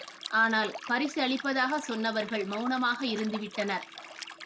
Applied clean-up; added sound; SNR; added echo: none; Liquid; 14 dB; none.